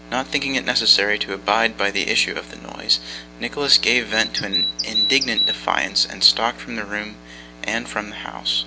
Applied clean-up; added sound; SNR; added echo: none; Bird vocalization, bird call, bird song; 1 dB; none.